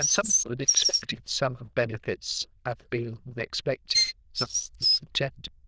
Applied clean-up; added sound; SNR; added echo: neural diffusion model UNIVERSE++.